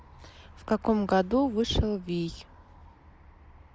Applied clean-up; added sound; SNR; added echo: none; none; none; none.